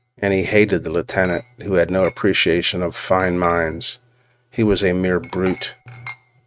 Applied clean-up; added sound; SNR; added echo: neural mask model RNNoise.